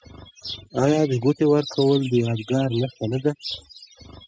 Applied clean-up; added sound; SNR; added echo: classical method spectral subtraction.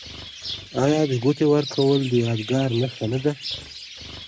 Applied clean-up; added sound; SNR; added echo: none; Bird; 13 dB; none.